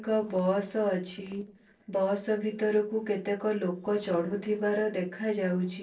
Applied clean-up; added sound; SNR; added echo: neural separator model SepFormer DNS4.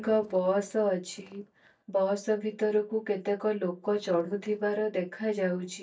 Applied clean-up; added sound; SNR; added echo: neural mask model DeepFilterNet 3.